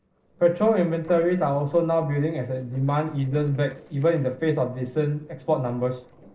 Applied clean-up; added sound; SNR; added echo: neural separator model SepFormer DNS4.